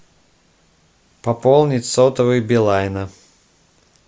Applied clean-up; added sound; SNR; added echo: none; none; none; none.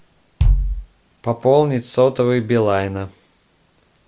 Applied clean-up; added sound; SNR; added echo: none; Bass drum; 1 dB; none.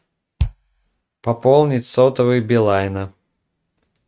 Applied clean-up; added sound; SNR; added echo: neural mask model RNNoise.